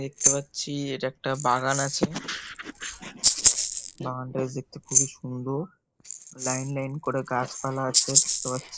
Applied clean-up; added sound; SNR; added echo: neural mask model Resemble Enhance denoiser.